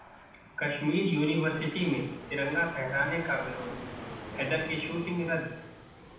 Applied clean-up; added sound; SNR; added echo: none; Fixed-wing aircraft, airplane; 12 dB; reverberation time 0.8 s.